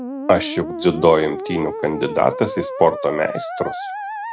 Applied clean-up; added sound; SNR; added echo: none; Musical instrument; 8 dB; none.